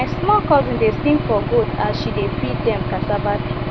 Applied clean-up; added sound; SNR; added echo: none; Engine / Aircraft; 3 dB; none.